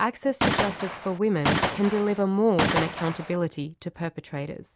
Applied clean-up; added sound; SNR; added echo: none; Gunshot, gunfire; 0 dB; none.